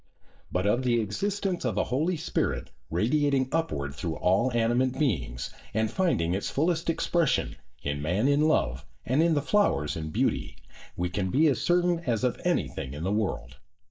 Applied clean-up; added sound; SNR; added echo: neural mask model DeepFilterNet 3.